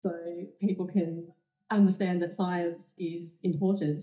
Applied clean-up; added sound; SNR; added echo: neural mask model DeepFilterNet 3.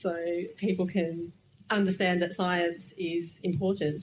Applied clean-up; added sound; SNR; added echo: none; none; none; none.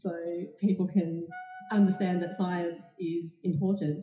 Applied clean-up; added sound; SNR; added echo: classical method WPE with log-MMSE.